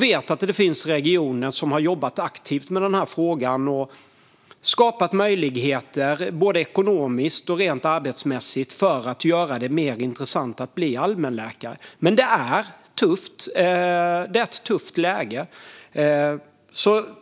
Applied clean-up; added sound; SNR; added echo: none; none; none; none.